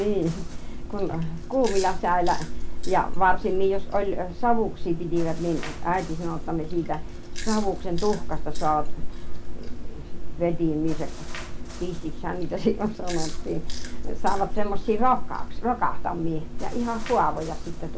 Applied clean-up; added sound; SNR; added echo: none; Chewing, mastication; -2 dB; none.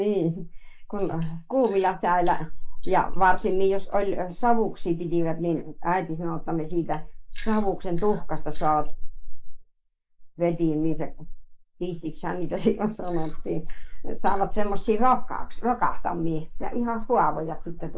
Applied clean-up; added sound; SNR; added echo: neural mask model Resemble Enhance denoiser.